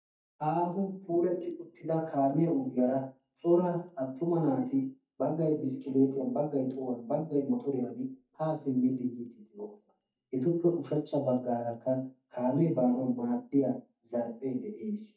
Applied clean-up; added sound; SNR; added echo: neural mask model DeepFilterNet 3.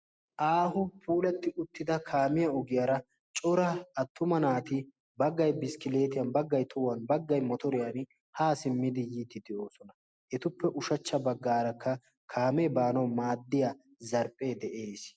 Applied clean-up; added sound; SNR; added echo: none; none; none; none.